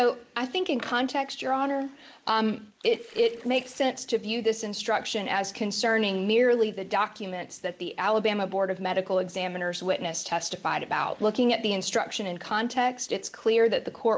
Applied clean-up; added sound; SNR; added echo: neural mask model Resemble Enhance denoiser.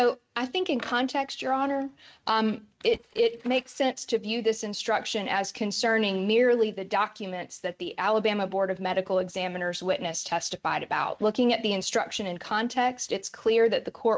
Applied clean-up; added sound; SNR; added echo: neural mask model RNNoise.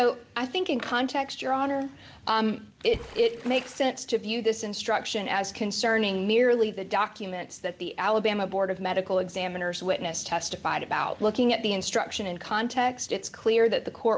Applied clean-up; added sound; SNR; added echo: none; Water / Splash, splatter; 18 dB; none.